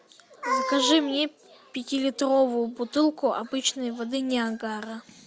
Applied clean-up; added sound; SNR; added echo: none; none; none; none.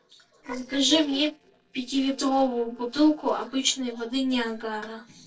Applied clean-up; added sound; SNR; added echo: neural separator model SepFormer DNS4.